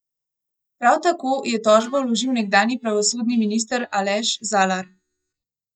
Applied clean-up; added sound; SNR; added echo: neural mask model DeepFilterNet 3.